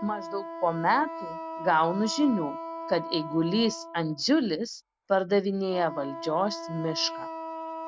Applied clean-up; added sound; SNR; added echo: none; Wind instrument, woodwind instrument; 10 dB; none.